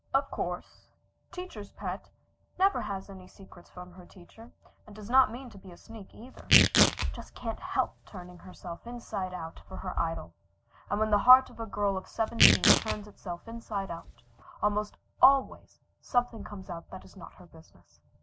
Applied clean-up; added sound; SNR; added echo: none; Tearing; -3 dB; none.